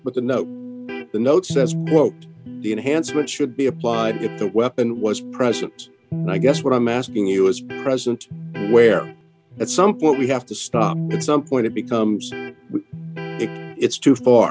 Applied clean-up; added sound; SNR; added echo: none; Electric guitar; 10 dB; none.